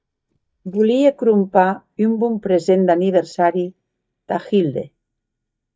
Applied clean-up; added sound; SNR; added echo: neural mask model DeepFilterNet 3.